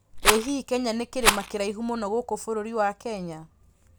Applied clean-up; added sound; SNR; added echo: none; Rattle; -2 dB; none.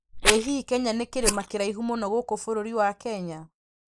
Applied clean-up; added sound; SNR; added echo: neural mask model Resemble Enhance denoiser.